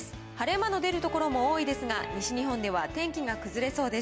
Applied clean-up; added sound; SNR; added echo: none; Bowed string instrument; 14 dB; none.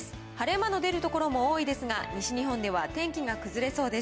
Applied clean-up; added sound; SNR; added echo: none; none; none; none.